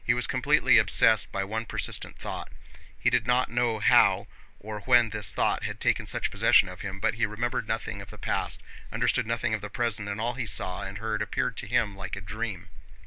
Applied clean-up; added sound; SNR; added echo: none; none; none; none.